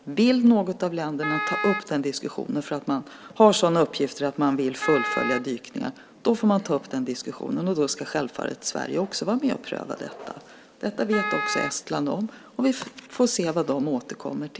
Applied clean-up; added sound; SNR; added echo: none; Wind instrument, woodwind instrument; 6 dB; none.